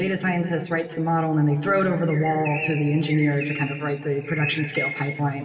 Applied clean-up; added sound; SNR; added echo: none; Bird; 10 dB; reverberation time 2.6 s.